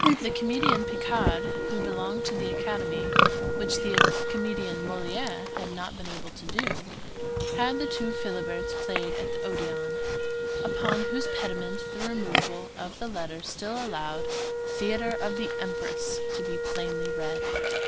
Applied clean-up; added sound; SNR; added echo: none; Livestock, farm animals, working animals + Wind instrument, woodwind instrument; -4 dB; none.